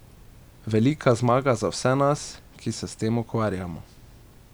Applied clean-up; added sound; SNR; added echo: none; none; none; none.